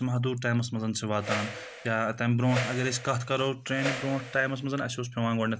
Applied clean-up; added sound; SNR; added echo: none; Whoosh, swoosh, swish; 9 dB; none.